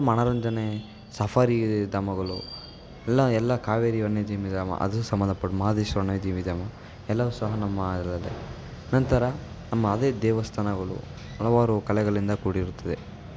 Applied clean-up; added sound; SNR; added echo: none; none; none; none.